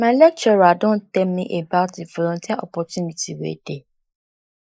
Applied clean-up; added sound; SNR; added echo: neural mask model Resemble Enhance denoiser.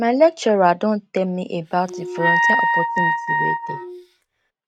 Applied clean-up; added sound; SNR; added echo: neural mask model RNNoise.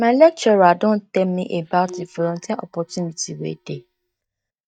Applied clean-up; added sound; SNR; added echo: neural mask model DeepFilterNet 3.